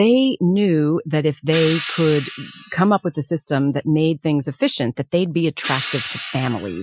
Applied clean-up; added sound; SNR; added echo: classical method Wiener filter.